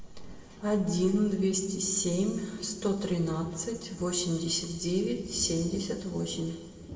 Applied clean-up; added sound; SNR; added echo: none; Thunder; 18 dB; reverberation time 1.5 s.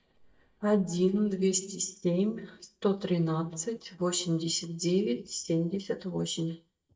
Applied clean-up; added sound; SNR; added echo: neural mask model DeepFilterNet 3.